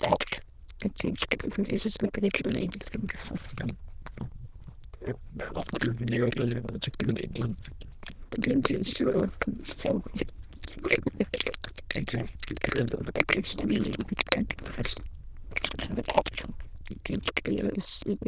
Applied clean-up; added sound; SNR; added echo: neural diffusion model UNIVERSE++.